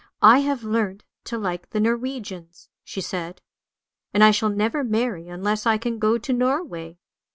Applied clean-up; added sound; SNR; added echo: none; none; none; none.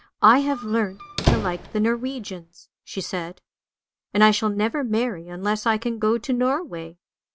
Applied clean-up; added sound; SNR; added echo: none; Squeak; 5 dB; none.